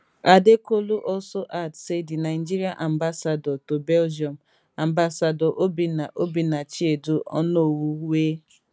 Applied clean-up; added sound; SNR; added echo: none; none; none; none.